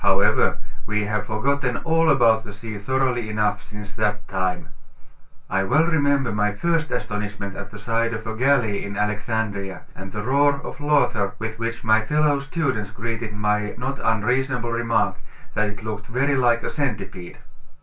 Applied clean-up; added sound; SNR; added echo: none; none; none; reverberation time 0.2 s.